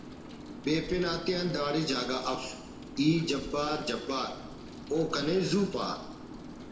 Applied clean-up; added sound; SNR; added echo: none; Rain; 12 dB; reverberation time 0.9 s.